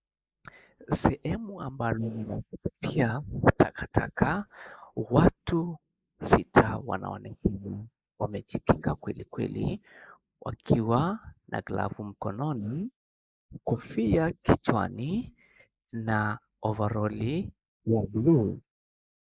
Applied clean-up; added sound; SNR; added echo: neural mask model Resemble Enhance denoiser.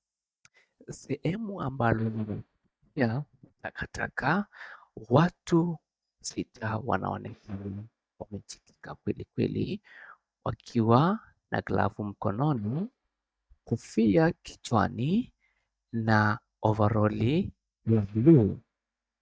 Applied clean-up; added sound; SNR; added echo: neural mask model DeepFilterNet 3.